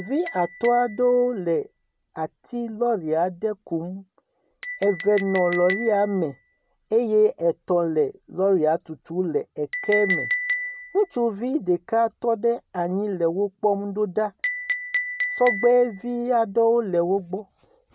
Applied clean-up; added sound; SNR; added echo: none; Chink, clink; 11 dB; none.